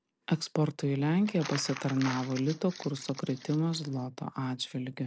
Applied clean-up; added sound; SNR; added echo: none; Crumpling, crinkling; 13 dB; none.